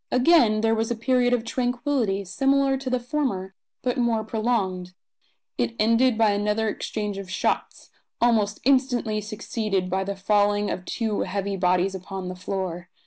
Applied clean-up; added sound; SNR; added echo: none; none; none; none.